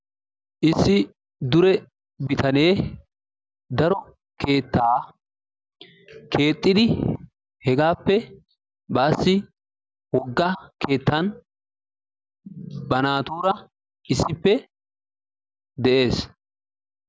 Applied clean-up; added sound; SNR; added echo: none; none; none; none.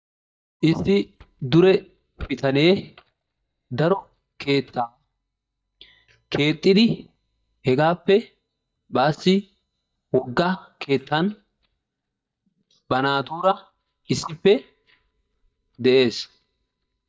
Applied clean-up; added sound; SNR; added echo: neural mask model DeepFilterNet 3.